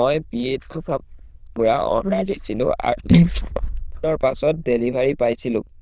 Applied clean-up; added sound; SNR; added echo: neural diffusion model UNIVERSE++.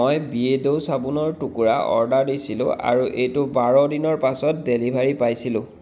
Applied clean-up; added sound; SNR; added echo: none; none; none; none.